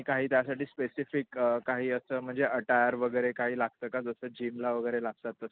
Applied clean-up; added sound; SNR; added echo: none; none; none; none.